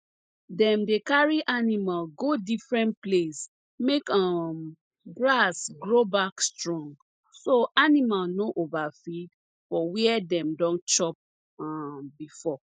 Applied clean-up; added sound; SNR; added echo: neural mask model Resemble Enhance denoiser.